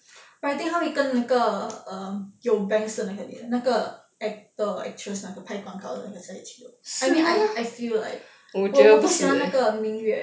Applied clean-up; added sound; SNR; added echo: none; none; none; none.